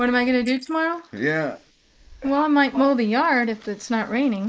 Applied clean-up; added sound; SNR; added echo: neural mask model Resemble Enhance denoiser.